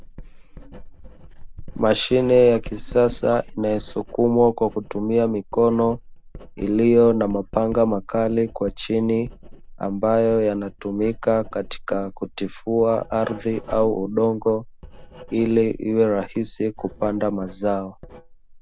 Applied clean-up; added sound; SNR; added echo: none; Writing; 16 dB; none.